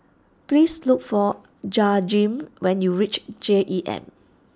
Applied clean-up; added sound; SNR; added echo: none; none; none; none.